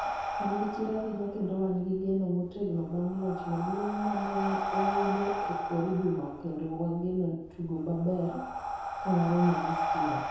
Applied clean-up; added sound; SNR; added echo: none; Breathing; 4 dB; reverberation time 0.8 s.